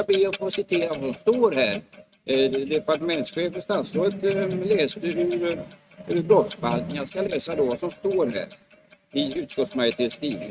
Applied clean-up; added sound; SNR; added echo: neural mask model RNNoise.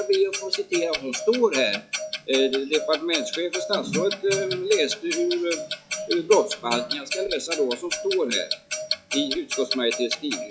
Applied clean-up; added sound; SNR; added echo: classical method log-MMSE.